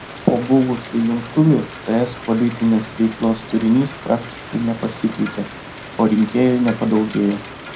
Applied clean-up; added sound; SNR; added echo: none; Rain; 14 dB; reverberation time 0.2 s.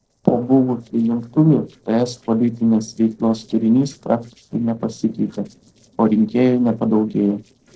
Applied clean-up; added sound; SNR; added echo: neural separator model SepFormer DNS4.